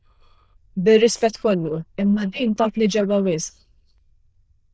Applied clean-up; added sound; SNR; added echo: neural diffusion model UNIVERSE++.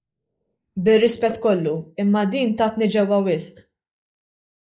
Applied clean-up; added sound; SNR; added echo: neural mask model Resemble Enhance denoiser.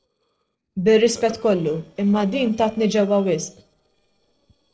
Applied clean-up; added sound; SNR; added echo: neural separator model SepFormer DNS4.